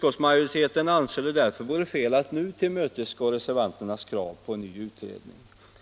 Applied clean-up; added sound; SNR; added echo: none; none; none; none.